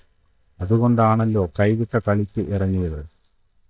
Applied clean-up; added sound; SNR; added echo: neural mask model DeepFilterNet 3.